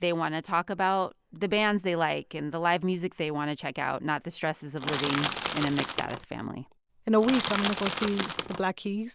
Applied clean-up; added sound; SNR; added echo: none; Crushing; 2 dB; none.